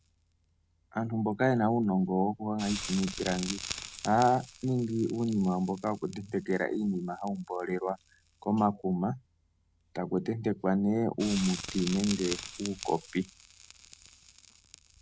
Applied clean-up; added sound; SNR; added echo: none; Crackle; 14 dB; none.